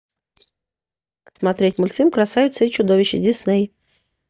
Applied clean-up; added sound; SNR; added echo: neural mask model DeepFilterNet 3.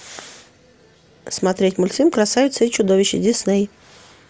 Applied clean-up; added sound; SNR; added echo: none; none; none; none.